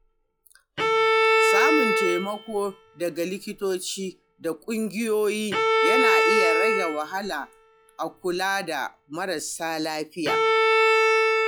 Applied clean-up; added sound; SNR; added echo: classical method log-MMSE.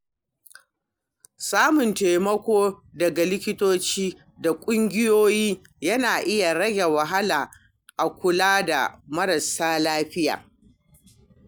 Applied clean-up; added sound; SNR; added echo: none; none; none; none.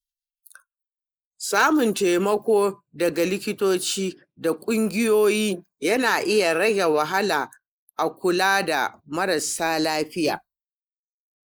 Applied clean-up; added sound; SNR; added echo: neural mask model Resemble Enhance denoiser.